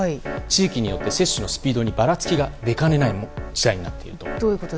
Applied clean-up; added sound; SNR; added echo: none; none; none; none.